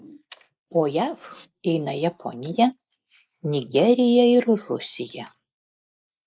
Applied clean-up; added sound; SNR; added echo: neural mask model Resemble Enhance denoiser.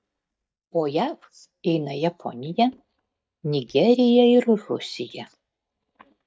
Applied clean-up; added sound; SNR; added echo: neural mask model DeepFilterNet 3.